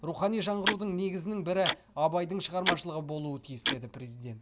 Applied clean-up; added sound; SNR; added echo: none; Tick-tock; 4 dB; none.